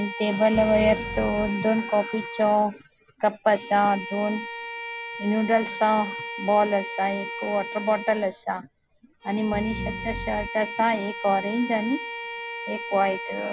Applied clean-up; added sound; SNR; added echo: none; Bowed string instrument + Piano; 9 dB; none.